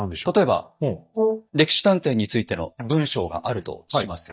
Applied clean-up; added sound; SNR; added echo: neural mask model DeepFilterNet 3.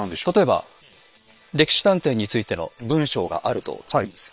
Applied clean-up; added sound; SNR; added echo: neural separator model SepFormer WHAM!.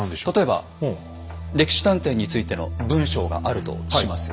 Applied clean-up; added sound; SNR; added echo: none; none; none; none.